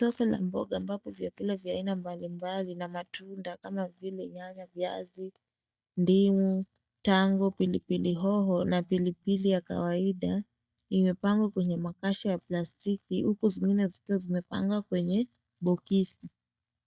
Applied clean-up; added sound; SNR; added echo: neural mask model DeepFilterNet 3.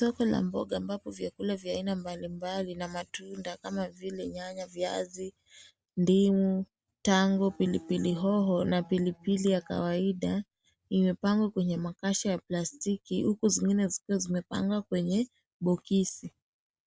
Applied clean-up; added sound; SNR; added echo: none; none; none; none.